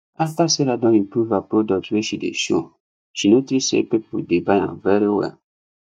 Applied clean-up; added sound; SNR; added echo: neural mask model DeepFilterNet 3.